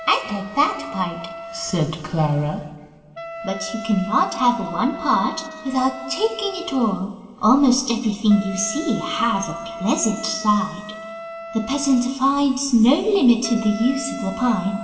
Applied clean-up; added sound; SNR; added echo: none; Wind instrument, woodwind instrument; 14 dB; reverberation time 2.1 s.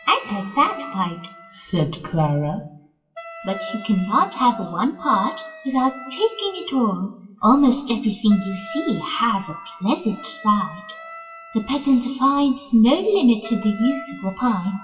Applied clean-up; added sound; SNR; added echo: classical method WPE with log-MMSE.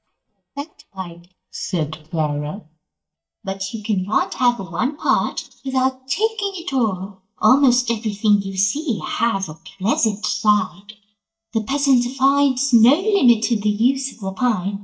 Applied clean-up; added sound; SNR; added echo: neural mask model DeepFilterNet 3.